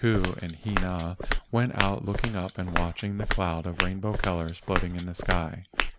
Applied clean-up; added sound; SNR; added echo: none; Walk, footsteps; 1 dB; none.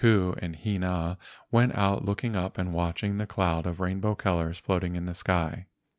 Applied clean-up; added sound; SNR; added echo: none; none; none; none.